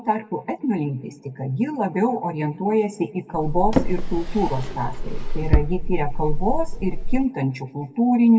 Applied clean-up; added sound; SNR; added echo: none; Drawer open or close; -2 dB; reverberation time 1.5 s.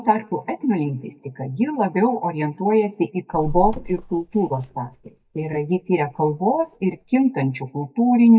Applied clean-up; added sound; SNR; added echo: neural mask model DeepFilterNet 3.